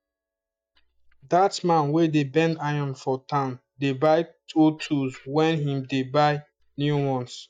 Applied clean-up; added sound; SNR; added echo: neural mask model DeepFilterNet 3.